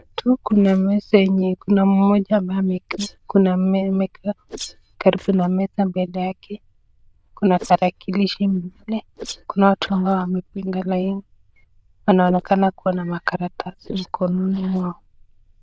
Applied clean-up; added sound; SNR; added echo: neural diffusion model UNIVERSE++.